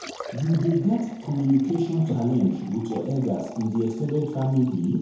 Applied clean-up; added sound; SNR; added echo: none; Liquid; 19 dB; reverberation time 0.9 s.